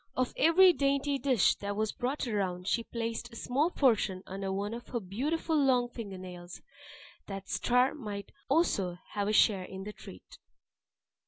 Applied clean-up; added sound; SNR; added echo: none; none; none; none.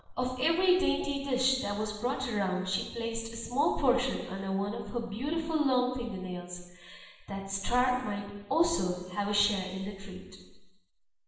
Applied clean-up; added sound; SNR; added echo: none; none; none; reverberation time 1.1 s.